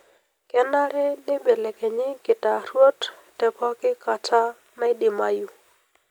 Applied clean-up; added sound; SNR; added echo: none; none; none; none.